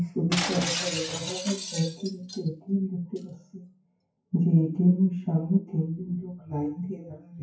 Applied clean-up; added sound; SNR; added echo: classical method WPE with log-MMSE.